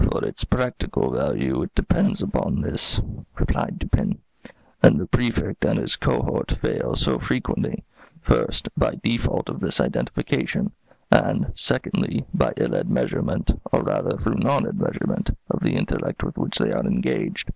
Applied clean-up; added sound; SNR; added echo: none; none; none; none.